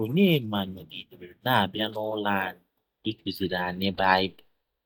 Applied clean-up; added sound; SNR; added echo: neural mask model DeepFilterNet 3.